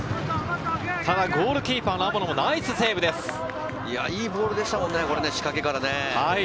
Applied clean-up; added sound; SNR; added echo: none; none; none; none.